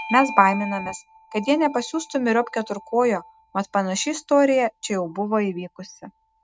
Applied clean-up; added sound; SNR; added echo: neural mask model RNNoise.